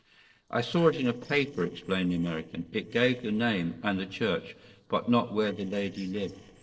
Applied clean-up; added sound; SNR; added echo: neural separator model SepFormer DNS4.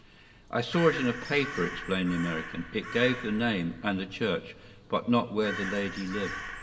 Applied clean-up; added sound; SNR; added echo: none; Crow; 11 dB; reverberation time 1.8 s.